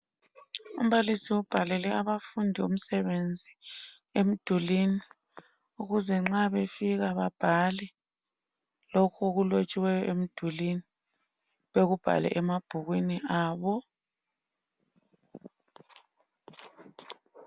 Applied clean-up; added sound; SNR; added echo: none; none; none; none.